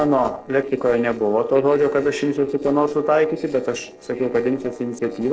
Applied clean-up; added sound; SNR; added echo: neural separator model SepFormer DNS4.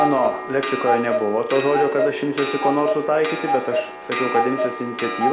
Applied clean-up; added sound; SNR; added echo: none; Clock; 2 dB; reverberation time 0.4 s.